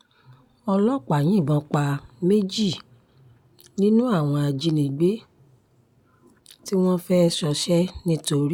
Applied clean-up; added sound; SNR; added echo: none; none; none; none.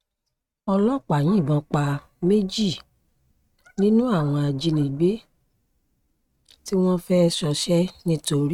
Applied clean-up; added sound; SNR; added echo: neural mask model RNNoise.